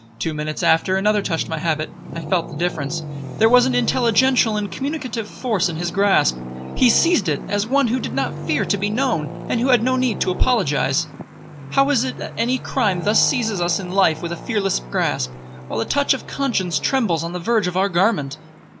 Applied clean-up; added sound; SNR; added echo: none; Traffic noise, roadway noise; 12 dB; none.